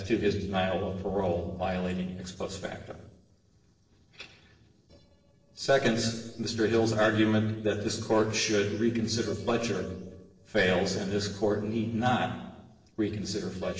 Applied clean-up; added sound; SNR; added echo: neural separator model SepFormer DNS4.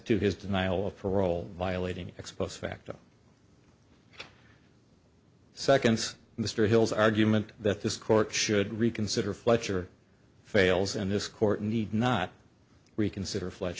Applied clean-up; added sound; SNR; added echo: none; none; none; none.